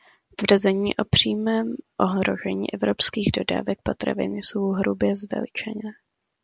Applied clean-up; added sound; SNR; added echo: none; none; none; none.